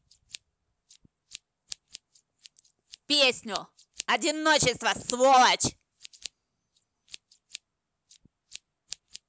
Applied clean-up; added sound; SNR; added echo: none; Scissors; 18 dB; none.